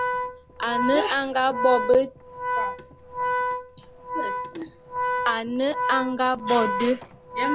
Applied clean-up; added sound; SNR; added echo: none; Organ; 3 dB; none.